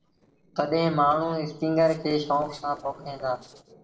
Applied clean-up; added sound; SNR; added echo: neural separator model SepFormer DNS4.